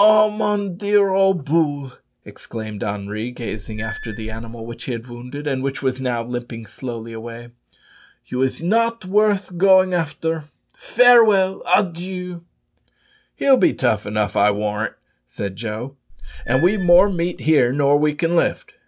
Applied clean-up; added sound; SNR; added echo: none; Squeak / Screech; 8 dB; none.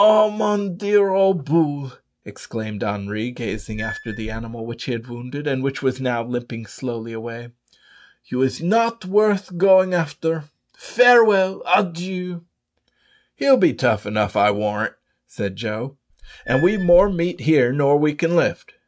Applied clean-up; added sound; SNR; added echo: neural mask model RNNoise.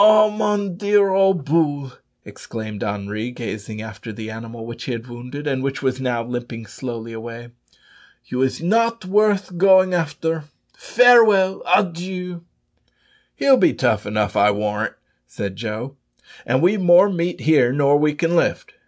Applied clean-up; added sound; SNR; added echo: none; none; none; none.